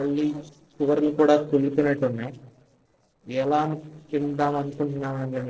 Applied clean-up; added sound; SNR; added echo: neural separator model SepFormer DNS4.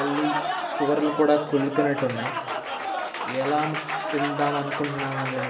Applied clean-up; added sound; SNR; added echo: none; Applause; 3 dB; reverberation time 1.0 s.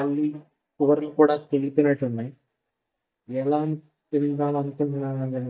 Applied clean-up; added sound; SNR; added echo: neural mask model DeepFilterNet 3.